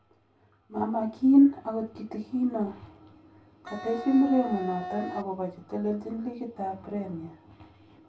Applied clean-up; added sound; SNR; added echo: none; Wind instrument, woodwind instrument; 10 dB; reverberation time 0.2 s.